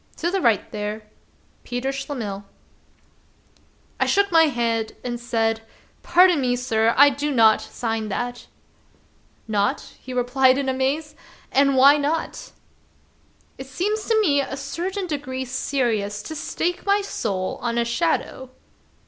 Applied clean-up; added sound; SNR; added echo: none; none; none; none.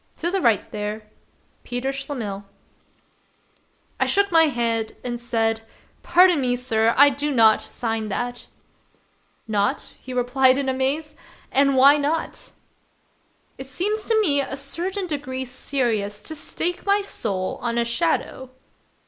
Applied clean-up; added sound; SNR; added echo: neural mask model Resemble Enhance denoiser.